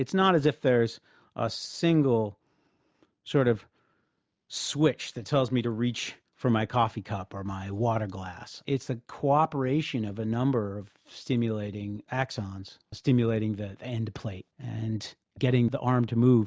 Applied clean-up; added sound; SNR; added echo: none; none; none; none.